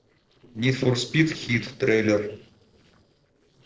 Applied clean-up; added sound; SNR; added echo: neural separator model SepFormer DNS4.